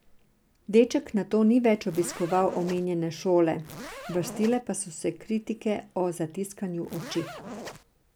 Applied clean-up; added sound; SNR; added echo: none; Zipper (clothing); 13 dB; none.